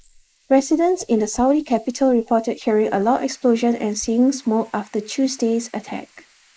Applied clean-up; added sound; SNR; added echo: neural mask model Resemble Enhance denoiser.